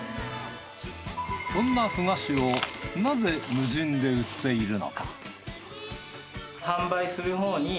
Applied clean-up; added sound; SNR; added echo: none; Chewing, mastication; 11 dB; none.